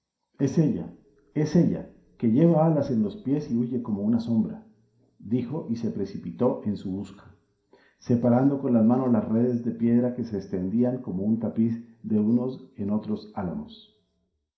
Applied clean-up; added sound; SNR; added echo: none; none; none; reverberation time 0.5 s.